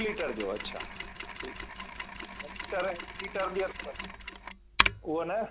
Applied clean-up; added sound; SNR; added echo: none; Mechanisms; 0 dB; none.